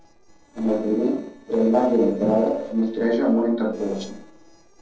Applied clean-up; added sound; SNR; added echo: neural separator model SepFormer DNS4.